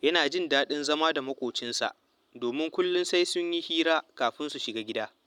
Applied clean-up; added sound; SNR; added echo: none; none; none; none.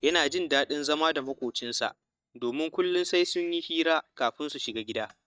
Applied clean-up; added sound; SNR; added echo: neural mask model DeepFilterNet 3.